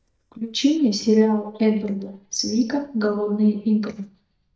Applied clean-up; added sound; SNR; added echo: neural mask model DeepFilterNet 3.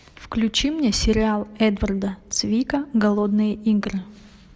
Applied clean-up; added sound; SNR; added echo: none; none; none; none.